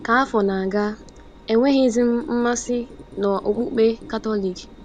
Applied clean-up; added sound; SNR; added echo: none; Engine + Squeak; 20 dB; none.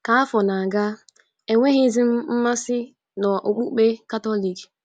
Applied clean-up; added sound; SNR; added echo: none; none; none; none.